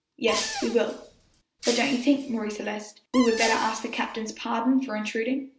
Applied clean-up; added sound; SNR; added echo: none; Shatter + Cupboard open or close; 9 dB; none.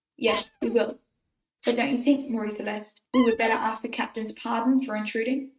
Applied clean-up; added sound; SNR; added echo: neural mask model RNNoise.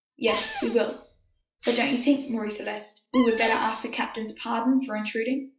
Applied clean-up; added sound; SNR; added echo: classical method log-MMSE.